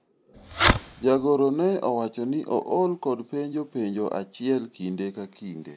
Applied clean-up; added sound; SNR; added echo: none; Fireworks; -1 dB; none.